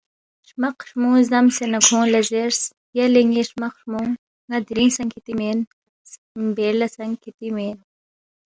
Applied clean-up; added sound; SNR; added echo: none; none; none; none.